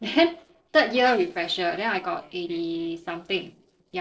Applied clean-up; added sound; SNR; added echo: neural separator model SepFormer DNS4.